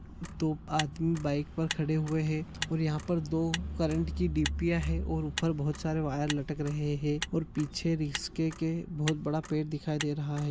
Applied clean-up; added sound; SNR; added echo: none; Motor vehicle (road); 13 dB; none.